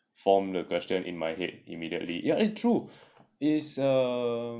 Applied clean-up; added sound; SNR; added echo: neural mask model Resemble Enhance denoiser.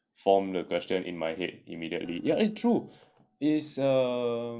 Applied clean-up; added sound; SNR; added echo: neural separator model SepFormer DNS4.